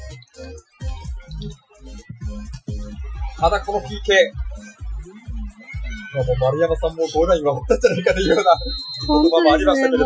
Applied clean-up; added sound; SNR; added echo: classical method Wiener filter.